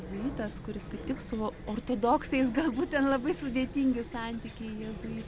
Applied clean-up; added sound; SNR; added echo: none; Chirp, tweet / Fowl; 11 dB; none.